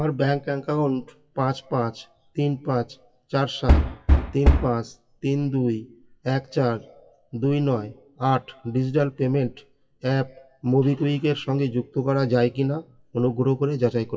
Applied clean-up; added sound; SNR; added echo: classical method WPE with log-MMSE.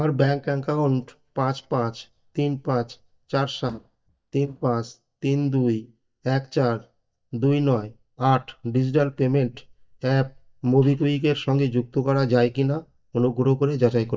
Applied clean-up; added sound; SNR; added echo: neural mask model DeepFilterNet 3.